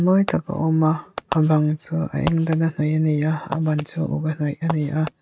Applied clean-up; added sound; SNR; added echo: neural mask model RNNoise.